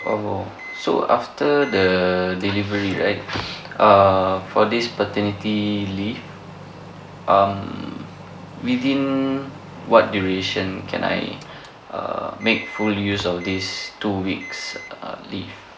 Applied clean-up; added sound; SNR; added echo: none; Microwave oven; 18 dB; none.